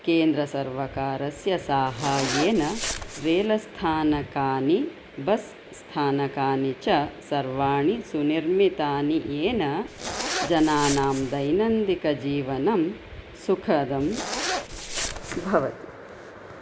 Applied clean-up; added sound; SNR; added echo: none; Zipper (clothing); 7 dB; none.